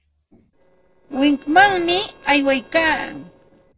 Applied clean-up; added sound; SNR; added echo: neural separator model SepFormer DNS4.